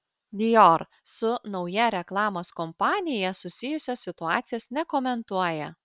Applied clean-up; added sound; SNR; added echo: neural separator model SepFormer WHAM!.